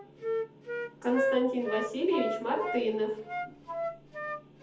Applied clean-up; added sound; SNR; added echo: none; Wind instrument, woodwind instrument; 3 dB; reverberation time 0.5 s.